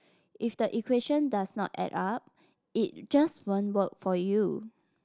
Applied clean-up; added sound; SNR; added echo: none; none; none; none.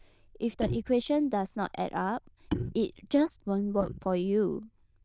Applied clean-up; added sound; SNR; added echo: neural diffusion model UNIVERSE++.